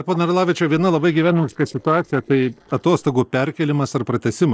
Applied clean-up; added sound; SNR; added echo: neural separator model SepFormer DNS4.